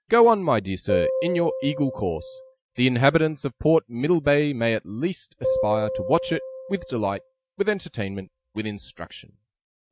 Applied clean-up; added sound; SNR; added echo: neural mask model RNNoise.